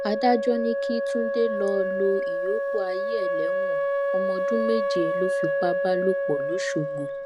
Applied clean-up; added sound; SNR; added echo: none; Wind instrument, woodwind instrument; -2 dB; none.